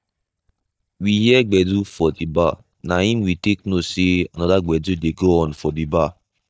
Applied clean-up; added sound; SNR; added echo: neural mask model DeepFilterNet 3.